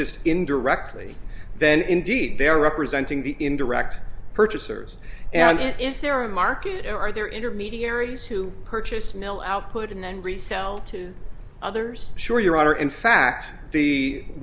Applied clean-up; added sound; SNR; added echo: none; none; none; none.